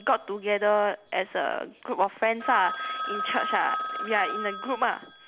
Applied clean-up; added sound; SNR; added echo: none; Telephone; 7 dB; none.